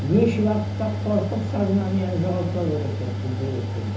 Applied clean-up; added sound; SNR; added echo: none; Mechanical fan; 3 dB; reverberation time 0.6 s.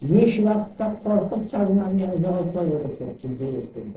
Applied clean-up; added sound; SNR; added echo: neural separator model SepFormer DNS4.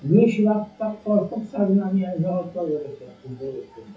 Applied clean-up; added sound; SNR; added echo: classical method WPE with log-MMSE.